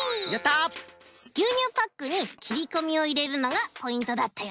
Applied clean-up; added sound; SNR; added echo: none; none; none; none.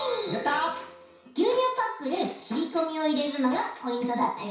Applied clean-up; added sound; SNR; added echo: none; none; none; reverberation time 0.6 s.